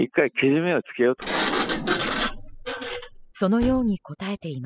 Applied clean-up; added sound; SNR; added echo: classical method spectral subtraction.